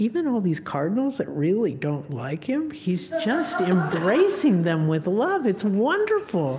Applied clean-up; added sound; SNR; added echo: none; none; none; none.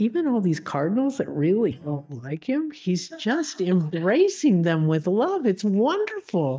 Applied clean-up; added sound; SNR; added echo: neural mask model DeepFilterNet 3.